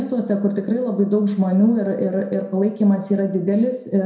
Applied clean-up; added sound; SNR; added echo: none; none; none; reverberation time 0.6 s.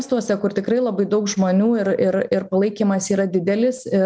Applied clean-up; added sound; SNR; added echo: none; none; none; none.